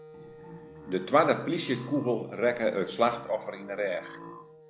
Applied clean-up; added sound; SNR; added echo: none; Wind instrument, woodwind instrument + Burping, eructation; 17 dB; none.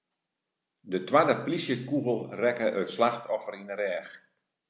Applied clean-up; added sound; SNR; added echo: none; none; none; none.